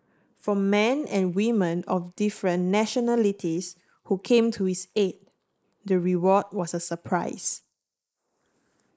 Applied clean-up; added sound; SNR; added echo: neural mask model Resemble Enhance denoiser.